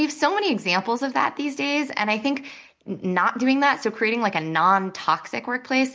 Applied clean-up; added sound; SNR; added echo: none; none; none; none.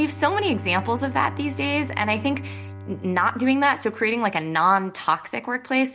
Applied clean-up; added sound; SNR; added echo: none; Bowed string instrument; 14 dB; none.